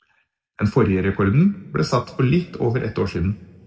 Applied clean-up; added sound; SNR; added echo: none; none; none; reverberation time 1.2 s.